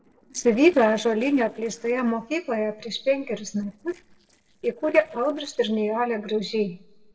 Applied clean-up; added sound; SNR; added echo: neural separator model SepFormer DNS4.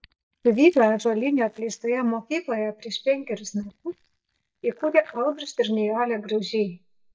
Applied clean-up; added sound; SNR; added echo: neural mask model DeepFilterNet 3.